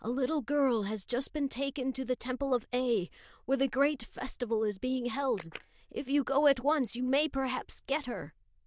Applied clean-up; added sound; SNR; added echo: neural diffusion model UNIVERSE++.